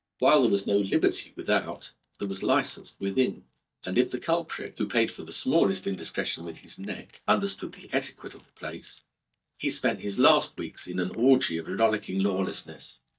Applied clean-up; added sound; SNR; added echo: neural mask model DeepFilterNet 3.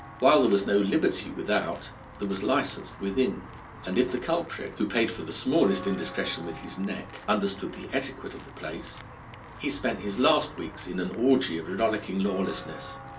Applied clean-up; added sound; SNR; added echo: none; Walk, footsteps / Bell; 15 dB; reverberation time 0.3 s.